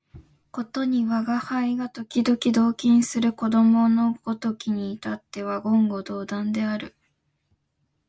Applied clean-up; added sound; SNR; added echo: none; none; none; none.